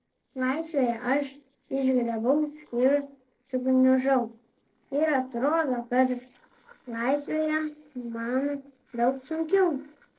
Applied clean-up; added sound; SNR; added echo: neural separator model SepFormer DNS4.